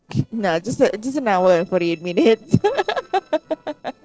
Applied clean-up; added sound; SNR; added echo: neural separator model SepFormer DNS4.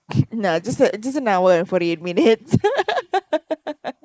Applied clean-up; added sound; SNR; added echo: neural mask model Resemble Enhance denoiser.